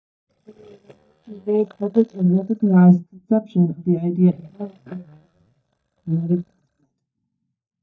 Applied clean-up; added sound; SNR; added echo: neural mask model DeepFilterNet 3.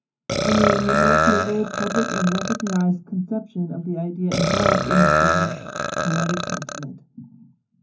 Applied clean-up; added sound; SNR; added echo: none; Burping, eructation; -2 dB; reverberation time 0.3 s.